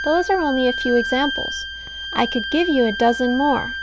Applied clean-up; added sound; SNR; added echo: none; Wind instrument, woodwind instrument; 7 dB; none.